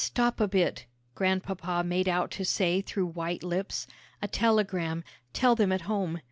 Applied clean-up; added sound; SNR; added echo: none; none; none; none.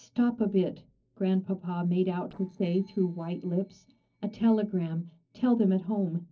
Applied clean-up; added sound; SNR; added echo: neural separator model SepFormer DNS4.